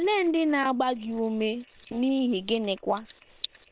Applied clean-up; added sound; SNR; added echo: neural separator model SepFormer WHAM!.